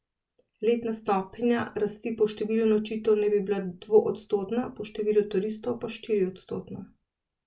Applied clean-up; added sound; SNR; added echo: none; none; none; none.